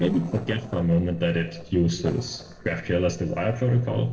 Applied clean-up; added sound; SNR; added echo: neural separator model SepFormer DNS4.